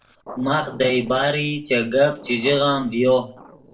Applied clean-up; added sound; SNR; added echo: neural separator model SepFormer DNS4.